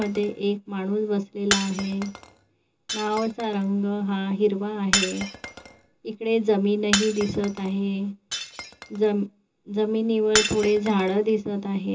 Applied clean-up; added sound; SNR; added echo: none; Shatter; 8 dB; reverberation time 0.2 s.